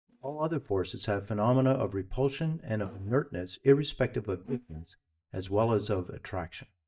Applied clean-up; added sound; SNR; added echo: neural mask model DeepFilterNet 3.